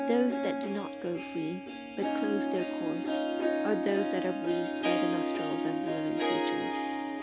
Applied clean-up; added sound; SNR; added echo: none; Harp; -3 dB; none.